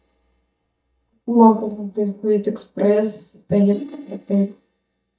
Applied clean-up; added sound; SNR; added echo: neural mask model DeepFilterNet 3.